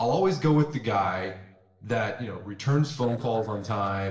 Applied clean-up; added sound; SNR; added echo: neural separator model SepFormer DNS4.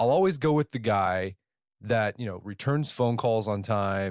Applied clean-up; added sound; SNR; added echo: none; none; none; none.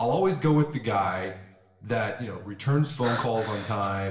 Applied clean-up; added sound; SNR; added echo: none; Breathing; 10 dB; reverberation time 0.8 s.